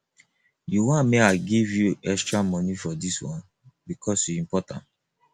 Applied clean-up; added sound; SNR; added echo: none; Rattle (instrument); 19 dB; none.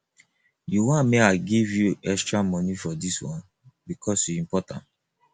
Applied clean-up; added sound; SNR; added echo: none; none; none; none.